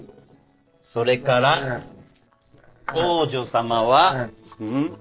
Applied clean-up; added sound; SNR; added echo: neural separator model SepFormer DNS4.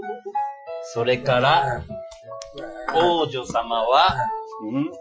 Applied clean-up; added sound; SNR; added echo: classical method Wiener filter.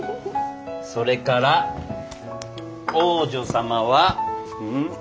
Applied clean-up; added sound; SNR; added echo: none; none; none; none.